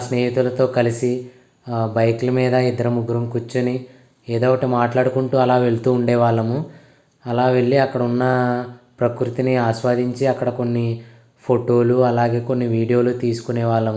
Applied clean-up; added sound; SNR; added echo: none; none; none; none.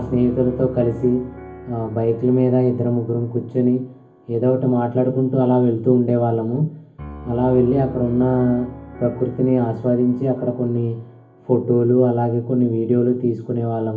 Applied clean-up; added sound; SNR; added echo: none; Piano; 19 dB; reverberation time 0.3 s.